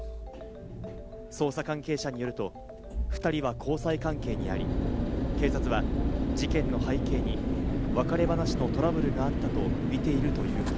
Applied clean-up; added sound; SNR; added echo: none; Mechanical fan; -3 dB; none.